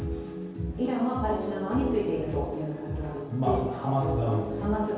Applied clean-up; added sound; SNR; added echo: none; none; none; reverberation time 1.2 s.